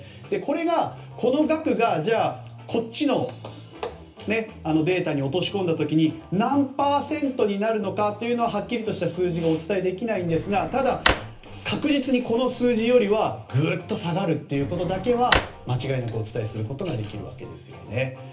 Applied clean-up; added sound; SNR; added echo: none; Drawer open or close; 7 dB; reverberation time 0.3 s.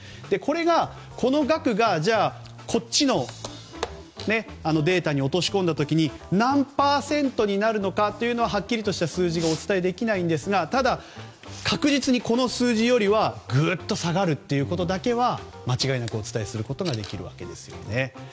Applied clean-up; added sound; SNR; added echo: none; none; none; none.